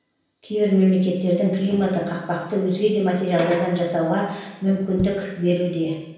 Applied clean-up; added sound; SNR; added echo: none; Knock; 17 dB; reverberation time 0.9 s.